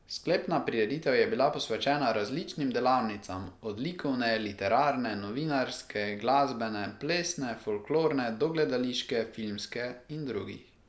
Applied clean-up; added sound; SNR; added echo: none; none; none; none.